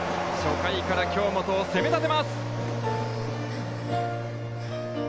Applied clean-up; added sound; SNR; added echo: none; Breathing; 20 dB; none.